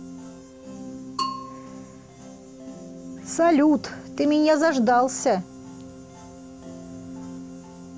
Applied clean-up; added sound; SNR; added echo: none; Bell / Percussion + Piano; 12 dB; none.